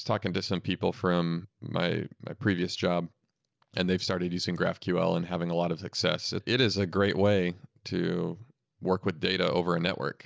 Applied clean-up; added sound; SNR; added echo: none; none; none; none.